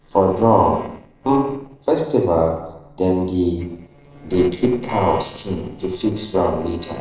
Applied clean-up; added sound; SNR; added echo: neural separator model SepFormer DNS4.